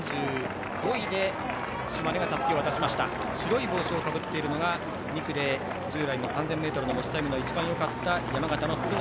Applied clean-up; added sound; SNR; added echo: none; none; none; none.